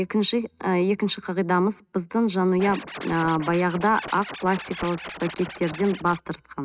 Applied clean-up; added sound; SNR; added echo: neural mask model RNNoise.